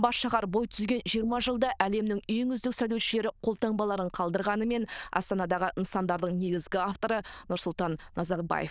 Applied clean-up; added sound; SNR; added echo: neural diffusion model UNIVERSE++.